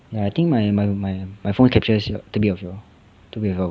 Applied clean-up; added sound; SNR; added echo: none; none; none; none.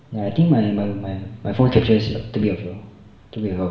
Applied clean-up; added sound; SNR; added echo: none; Bass guitar; 15 dB; reverberation time 0.8 s.